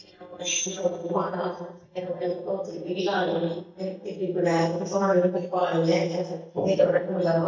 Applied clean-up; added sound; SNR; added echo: neural mask model DeepFilterNet 3.